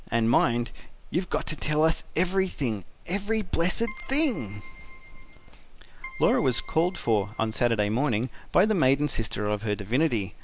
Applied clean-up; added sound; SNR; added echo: none; Keyboard (musical); 20 dB; none.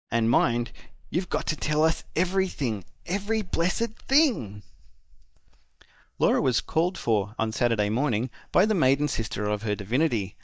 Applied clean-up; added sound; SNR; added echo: neural mask model DeepFilterNet 3.